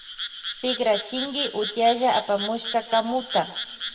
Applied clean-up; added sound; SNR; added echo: none; Frog; 8 dB; reverberation time 0.9 s.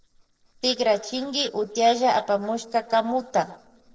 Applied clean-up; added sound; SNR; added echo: neural separator model SepFormer DNS4.